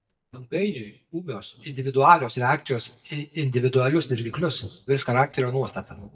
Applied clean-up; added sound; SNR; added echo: neural mask model DeepFilterNet 3.